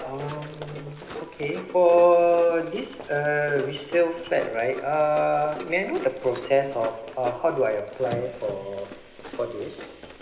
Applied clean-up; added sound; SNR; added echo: none; Run; 16 dB; reverberation time 0.8 s.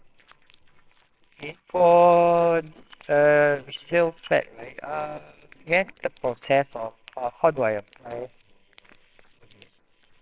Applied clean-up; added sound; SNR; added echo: neural separator model SepFormer WHAMR!.